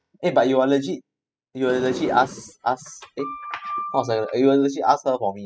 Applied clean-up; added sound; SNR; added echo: classical method spectral subtraction.